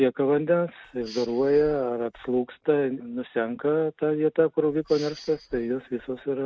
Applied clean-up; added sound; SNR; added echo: neural mask model RNNoise.